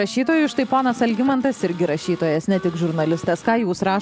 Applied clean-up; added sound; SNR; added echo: none; Printer + Wind instrument, woodwind instrument; 19 dB; none.